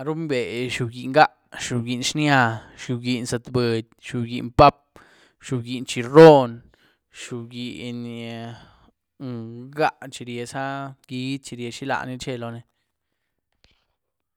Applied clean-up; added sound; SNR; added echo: none; none; none; none.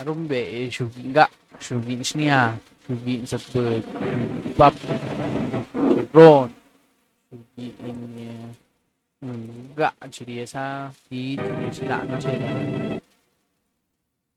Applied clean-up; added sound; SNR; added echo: neural mask model RNNoise.